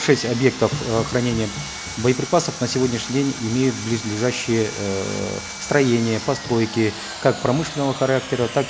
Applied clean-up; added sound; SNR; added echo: none; Sawing; 11 dB; none.